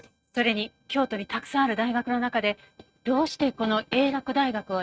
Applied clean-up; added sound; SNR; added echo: neural mask model RNNoise.